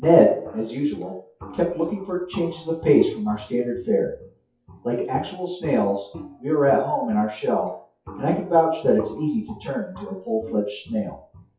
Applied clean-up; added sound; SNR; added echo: classical method WPE with log-MMSE.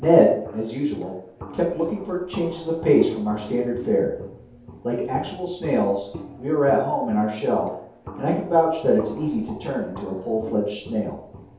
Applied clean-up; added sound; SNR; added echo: none; Walk, footsteps; 18 dB; reverberation time 0.7 s.